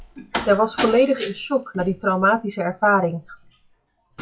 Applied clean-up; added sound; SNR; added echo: classical method log-MMSE.